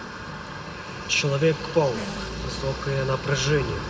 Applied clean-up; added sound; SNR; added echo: none; Race car, auto racing / Accelerating, revving, vroom; 18 dB; reverberation time 2.4 s.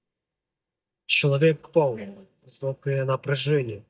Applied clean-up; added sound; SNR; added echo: neural mask model DeepFilterNet 3.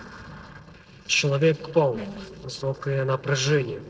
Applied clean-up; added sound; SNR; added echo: neural separator model SepFormer DNS4.